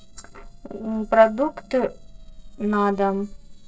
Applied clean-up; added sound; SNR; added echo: neural separator model SepFormer DNS4.